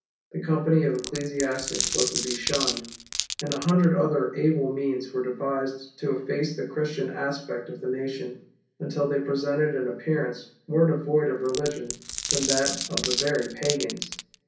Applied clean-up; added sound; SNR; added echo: none; Glass; 4 dB; reverberation time 0.6 s.